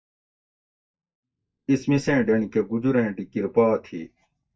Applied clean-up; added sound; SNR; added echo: neural mask model DeepFilterNet 3.